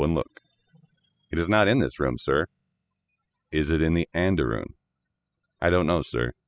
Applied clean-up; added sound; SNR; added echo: classical method spectral subtraction.